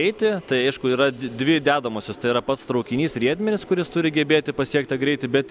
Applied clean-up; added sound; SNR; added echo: none; none; none; none.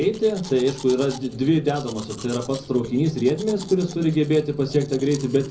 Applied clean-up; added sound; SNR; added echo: none; Domestic sounds, home sounds; 19 dB; reverberation time 0.4 s.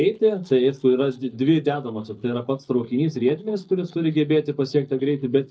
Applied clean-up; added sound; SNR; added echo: neural mask model DeepFilterNet 3.